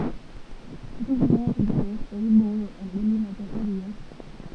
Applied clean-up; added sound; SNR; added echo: none; none; none; none.